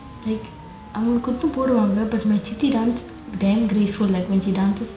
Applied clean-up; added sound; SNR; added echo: none; Siren; 20 dB; none.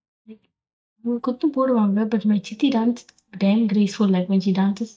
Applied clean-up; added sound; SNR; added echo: neural mask model DeepFilterNet 3.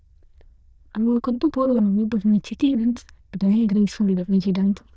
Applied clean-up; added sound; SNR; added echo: neural diffusion model UNIVERSE++.